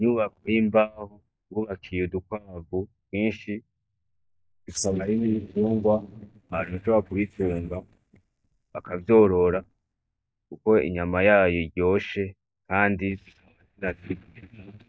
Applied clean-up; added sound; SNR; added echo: neural mask model DeepFilterNet 3.